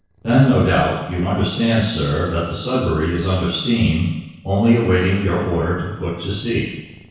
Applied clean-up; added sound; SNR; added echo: neural separator model SepFormer DNS4.